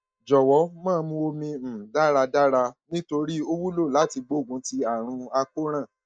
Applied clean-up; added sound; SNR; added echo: neural mask model DeepFilterNet 3.